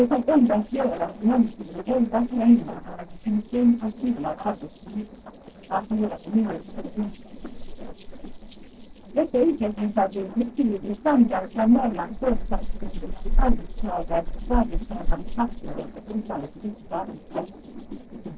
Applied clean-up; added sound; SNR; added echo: neural separator model SepFormer DNS4.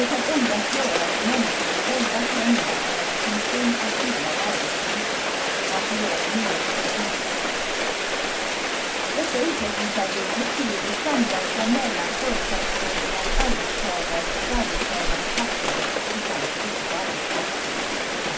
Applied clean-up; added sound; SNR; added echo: none; Rain; -5 dB; reverberation time 0.2 s.